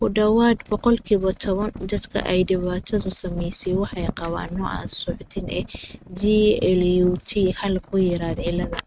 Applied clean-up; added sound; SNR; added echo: neural mask model RNNoise.